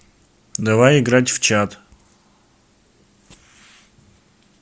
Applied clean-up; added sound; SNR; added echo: none; none; none; none.